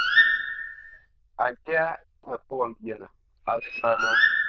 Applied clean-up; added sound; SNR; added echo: neural diffusion model UNIVERSE++.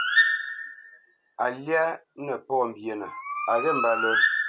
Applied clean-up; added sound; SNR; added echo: none; Bird; -1 dB; none.